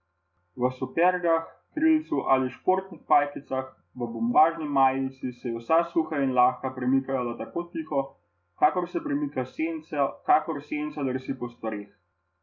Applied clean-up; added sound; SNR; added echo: none; none; none; none.